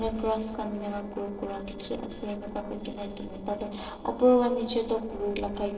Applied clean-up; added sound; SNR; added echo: neural separator model SepFormer DNS4.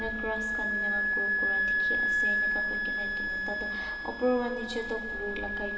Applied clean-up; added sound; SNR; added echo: none; Wind instrument, woodwind instrument; -5 dB; reverberation time 1.9 s.